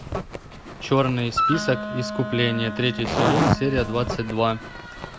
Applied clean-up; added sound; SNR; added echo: none; Wind instrument, woodwind instrument + Zipper (clothing); 2 dB; none.